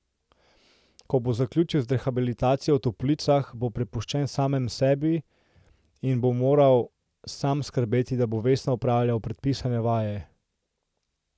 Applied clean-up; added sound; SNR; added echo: none; none; none; none.